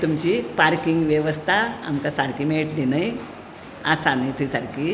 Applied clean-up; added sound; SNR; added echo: none; none; none; none.